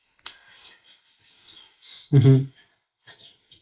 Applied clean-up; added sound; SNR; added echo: neural mask model Resemble Enhance denoiser.